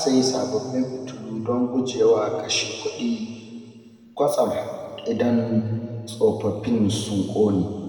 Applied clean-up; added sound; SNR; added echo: none; none; none; reverberation time 2.2 s.